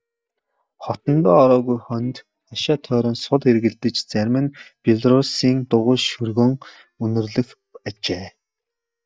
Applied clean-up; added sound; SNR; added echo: neural mask model DeepFilterNet 3.